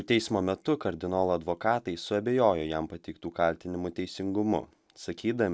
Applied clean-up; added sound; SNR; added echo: none; none; none; none.